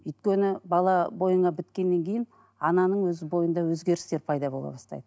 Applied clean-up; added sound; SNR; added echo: none; none; none; none.